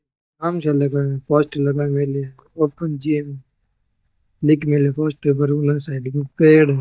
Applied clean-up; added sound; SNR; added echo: neural mask model DeepFilterNet 3.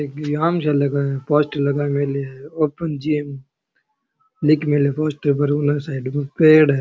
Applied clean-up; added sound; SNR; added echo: none; none; none; none.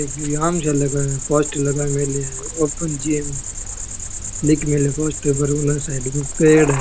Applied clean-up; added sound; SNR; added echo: none; Cricket; 6 dB; none.